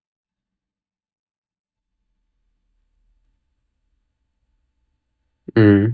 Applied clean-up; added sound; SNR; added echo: neural mask model DeepFilterNet 3.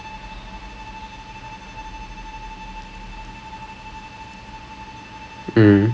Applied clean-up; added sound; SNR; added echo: none; Bowed string instrument; 15 dB; none.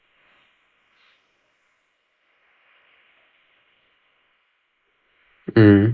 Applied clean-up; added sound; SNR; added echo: neural mask model Resemble Enhance denoiser.